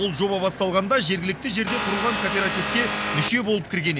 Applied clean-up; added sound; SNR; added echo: none; Vehicle; 2 dB; none.